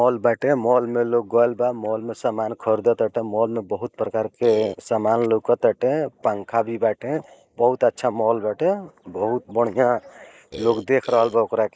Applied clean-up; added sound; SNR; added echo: neural mask model Resemble Enhance denoiser.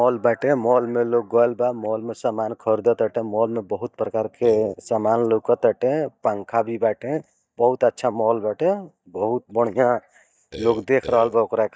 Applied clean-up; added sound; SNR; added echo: neural mask model DeepFilterNet 3.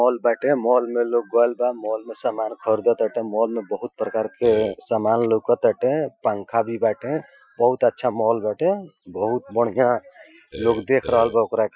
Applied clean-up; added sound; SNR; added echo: classical method Wiener filter.